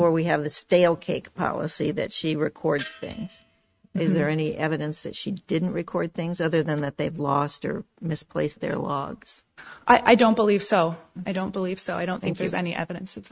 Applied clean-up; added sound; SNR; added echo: neural mask model RNNoise.